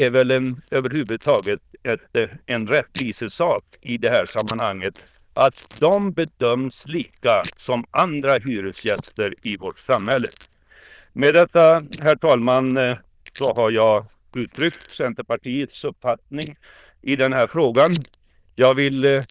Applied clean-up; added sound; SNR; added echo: neural diffusion model UNIVERSE++.